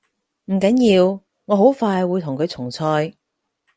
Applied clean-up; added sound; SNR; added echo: none; none; none; none.